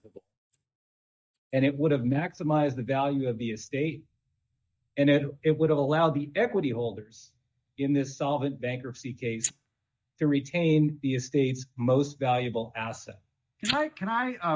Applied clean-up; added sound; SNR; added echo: neural mask model DeepFilterNet 3.